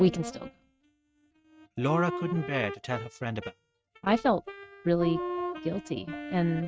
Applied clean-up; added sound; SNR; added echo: neural mask model RNNoise.